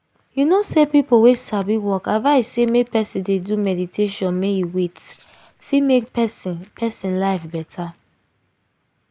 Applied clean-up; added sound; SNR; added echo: none; Tambourine; 13 dB; none.